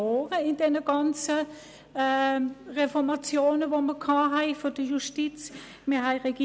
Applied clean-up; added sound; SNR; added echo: none; none; none; none.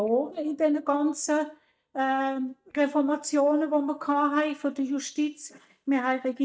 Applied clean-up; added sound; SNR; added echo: neural mask model DeepFilterNet 3.